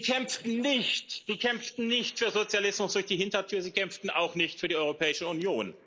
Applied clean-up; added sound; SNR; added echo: neural mask model Resemble Enhance denoiser.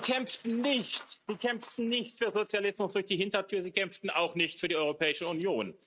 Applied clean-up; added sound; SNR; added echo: neural mask model RNNoise.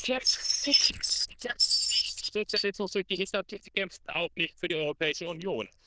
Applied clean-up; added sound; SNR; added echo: neural diffusion model UNIVERSE++.